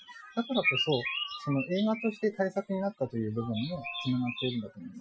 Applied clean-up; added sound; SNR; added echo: classical method Wiener filter.